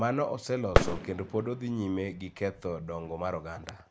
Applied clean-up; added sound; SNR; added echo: none; Fireworks; -1 dB; none.